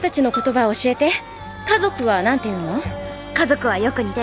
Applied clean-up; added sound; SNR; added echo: none; Marimba, xylophone; 14 dB; none.